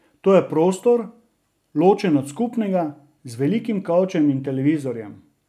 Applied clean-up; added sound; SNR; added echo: none; none; none; none.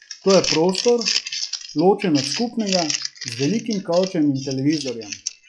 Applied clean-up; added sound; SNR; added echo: classical method log-MMSE.